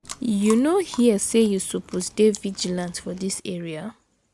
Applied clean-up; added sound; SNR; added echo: none; Chewing, mastication; 19 dB; none.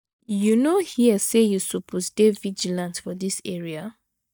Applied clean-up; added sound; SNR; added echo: neural mask model DeepFilterNet 3.